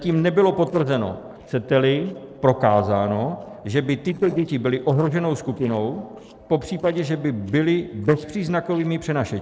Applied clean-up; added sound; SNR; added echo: neural separator model SepFormer DNS4.